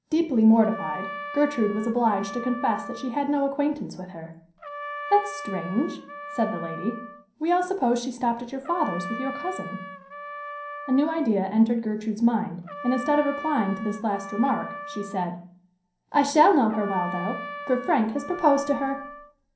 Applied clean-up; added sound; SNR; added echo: none; Trumpet; 12 dB; reverberation time 0.6 s.